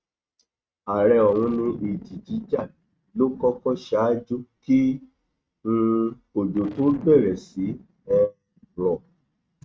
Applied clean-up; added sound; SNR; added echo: neural mask model RNNoise.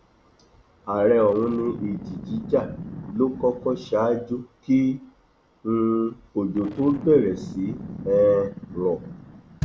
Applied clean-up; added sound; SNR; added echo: none; Boom; 15 dB; none.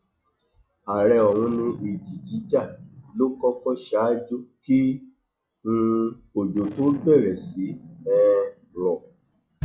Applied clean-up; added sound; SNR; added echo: classical method log-MMSE.